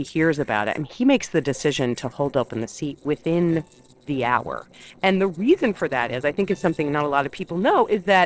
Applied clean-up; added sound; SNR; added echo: neural separator model SepFormer DNS4.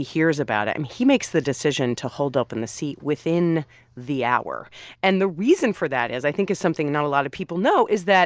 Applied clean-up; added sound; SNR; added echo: none; none; none; none.